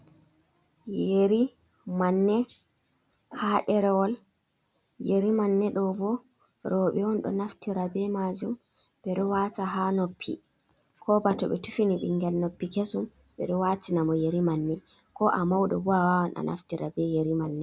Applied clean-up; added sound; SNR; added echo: none; none; none; none.